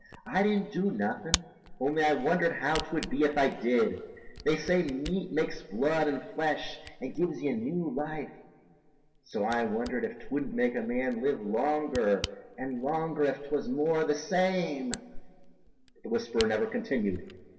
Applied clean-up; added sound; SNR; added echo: none; Camera; 15 dB; reverberation time 2.2 s.